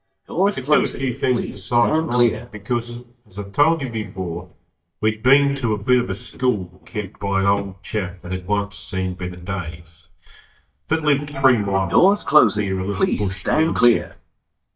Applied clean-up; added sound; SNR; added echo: neural mask model DeepFilterNet 3.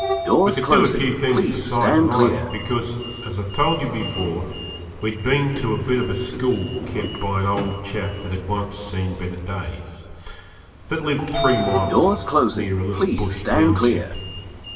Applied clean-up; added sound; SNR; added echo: none; Sliding door; 1 dB; reverberation time 2.6 s.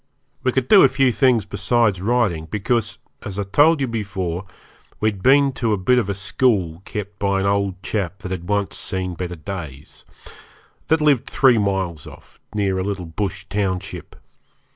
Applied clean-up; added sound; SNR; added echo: none; none; none; none.